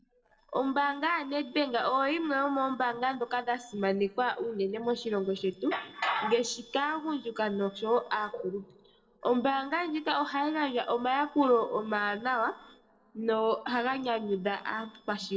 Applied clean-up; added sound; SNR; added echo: neural separator model SepFormer DNS4.